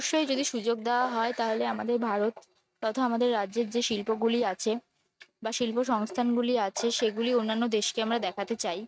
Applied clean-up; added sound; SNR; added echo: neural mask model RNNoise.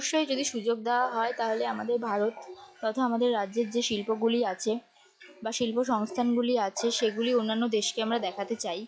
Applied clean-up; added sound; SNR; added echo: classical method log-MMSE.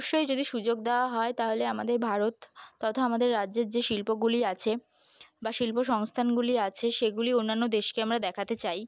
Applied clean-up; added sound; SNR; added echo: none; none; none; none.